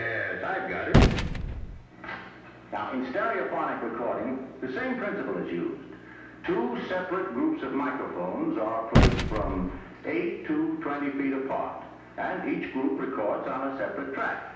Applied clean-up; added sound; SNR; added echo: none; Gunshot, gunfire; -2 dB; reverberation time 0.9 s.